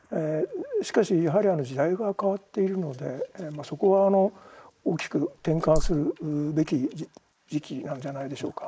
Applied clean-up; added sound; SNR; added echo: neural mask model Resemble Enhance denoiser.